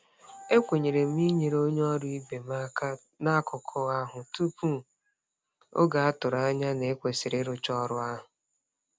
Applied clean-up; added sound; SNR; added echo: none; none; none; none.